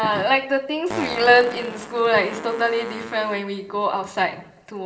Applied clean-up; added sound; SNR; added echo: none; Fart; 14 dB; reverberation time 0.6 s.